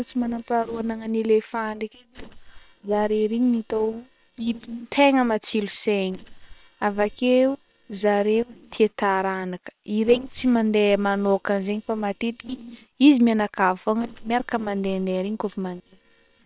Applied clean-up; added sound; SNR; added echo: neural separator model SepFormer WHAM!.